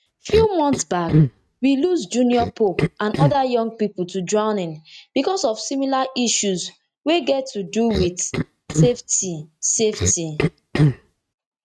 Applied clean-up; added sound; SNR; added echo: neural mask model RNNoise.